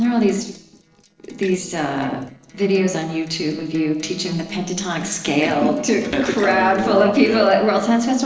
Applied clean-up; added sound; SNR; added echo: neural separator model SepFormer DNS4.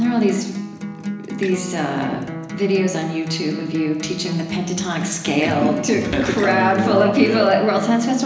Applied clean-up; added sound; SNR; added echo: none; Acoustic guitar; 12 dB; reverberation time 1.0 s.